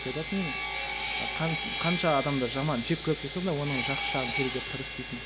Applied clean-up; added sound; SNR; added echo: none; Sawing; 0 dB; none.